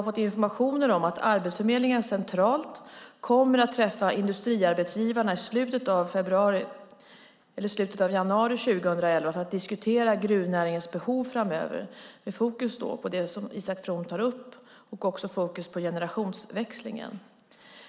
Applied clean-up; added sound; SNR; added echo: none; none; none; none.